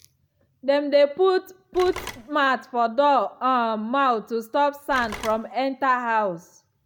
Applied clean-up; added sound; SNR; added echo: none; Telephone; 17 dB; none.